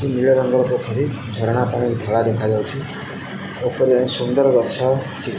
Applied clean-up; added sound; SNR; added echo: none; none; none; none.